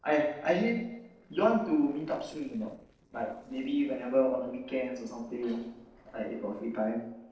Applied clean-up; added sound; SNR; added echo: neural separator model SepFormer DNS4.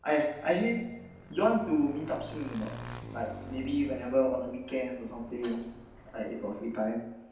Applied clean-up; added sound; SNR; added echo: none; Motorcycle / Engine; 15 dB; reverberation time 0.9 s.